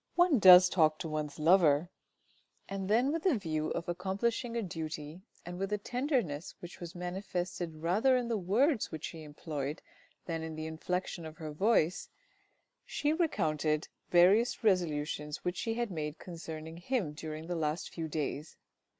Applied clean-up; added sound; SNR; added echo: none; none; none; none.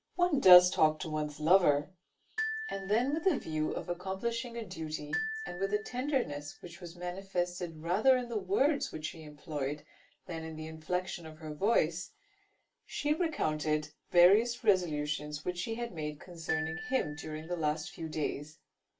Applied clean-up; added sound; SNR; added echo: none; Glockenspiel; 10 dB; reverberation time 0.2 s.